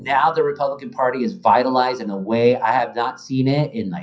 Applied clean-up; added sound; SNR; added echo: classical method WPE with log-MMSE.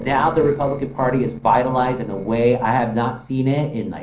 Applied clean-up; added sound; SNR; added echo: neural separator model SepFormer DNS4.